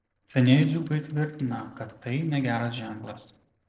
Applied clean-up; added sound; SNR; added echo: neural separator model SepFormer DNS4.